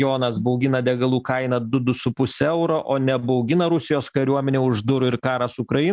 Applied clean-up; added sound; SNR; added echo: none; none; none; none.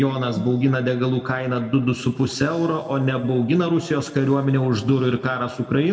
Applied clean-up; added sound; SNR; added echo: none; none; none; reverberation time 1.6 s.